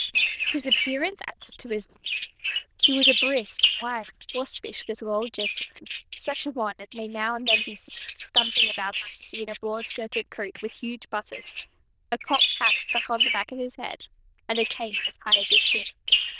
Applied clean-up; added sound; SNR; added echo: neural diffusion model UNIVERSE++.